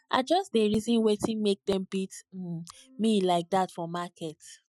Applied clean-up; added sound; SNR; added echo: classical method Wiener filter.